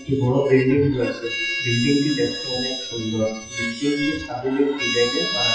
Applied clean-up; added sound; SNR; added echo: classical method WPE with log-MMSE.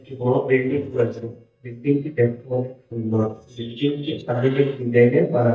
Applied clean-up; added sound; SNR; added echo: neural mask model DeepFilterNet 3.